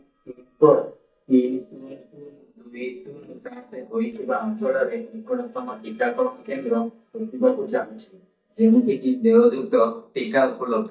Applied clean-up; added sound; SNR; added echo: neural mask model DeepFilterNet 3.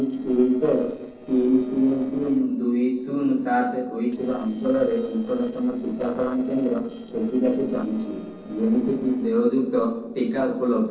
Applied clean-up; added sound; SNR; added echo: neural separator model SepFormer DNS4.